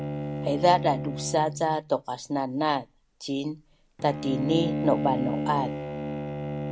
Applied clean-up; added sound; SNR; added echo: none; Bowed string instrument; 5 dB; none.